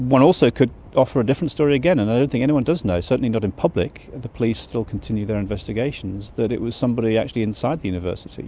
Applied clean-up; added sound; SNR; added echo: none; none; none; none.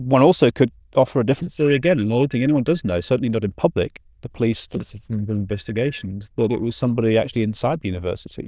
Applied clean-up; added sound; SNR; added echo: neural diffusion model UNIVERSE++.